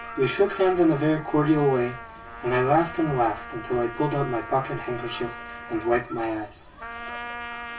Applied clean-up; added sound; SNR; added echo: none; Trumpet; 13 dB; reverberation time 0.1 s.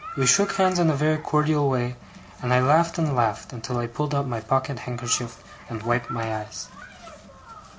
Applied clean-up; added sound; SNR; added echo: none; none; none; none.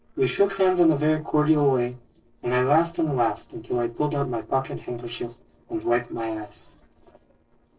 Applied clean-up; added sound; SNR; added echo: neural separator model SepFormer DNS4.